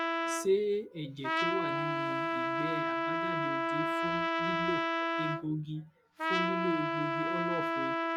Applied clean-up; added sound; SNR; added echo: none; Trumpet; -4 dB; none.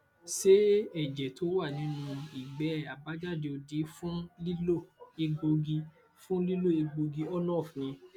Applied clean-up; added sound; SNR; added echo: none; none; none; none.